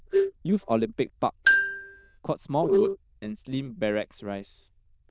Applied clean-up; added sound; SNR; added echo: neural diffusion model UNIVERSE++.